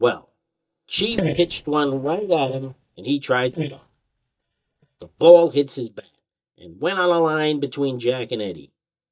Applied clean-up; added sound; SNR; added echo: neural mask model DeepFilterNet 3.